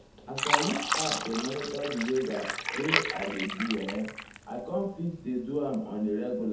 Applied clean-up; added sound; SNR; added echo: none; Fill (with liquid); 2 dB; reverberation time 0.6 s.